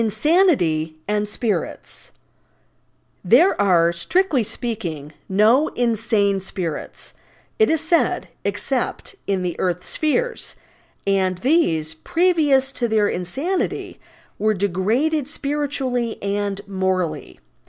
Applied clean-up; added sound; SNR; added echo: none; none; none; none.